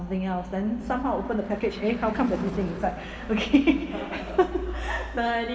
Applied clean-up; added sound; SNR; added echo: none; Car passing by / Engine / Truck; 15 dB; reverberation time 2.5 s.